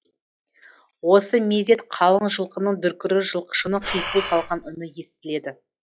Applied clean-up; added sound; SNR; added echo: classical method log-MMSE.